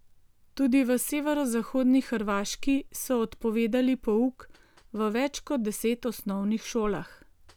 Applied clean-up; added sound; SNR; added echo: none; none; none; none.